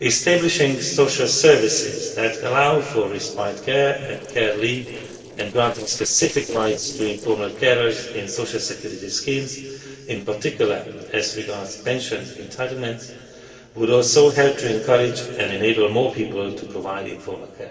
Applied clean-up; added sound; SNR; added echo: neural separator model SepFormer DNS4.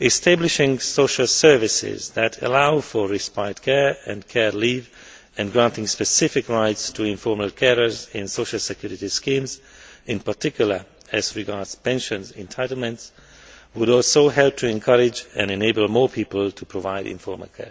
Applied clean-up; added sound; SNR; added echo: none; none; none; none.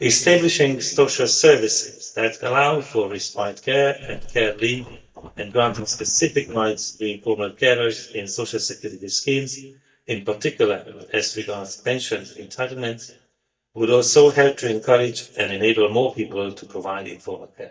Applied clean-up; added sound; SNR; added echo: neural mask model DeepFilterNet 3.